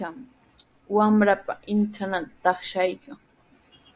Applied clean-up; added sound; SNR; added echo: none; none; none; none.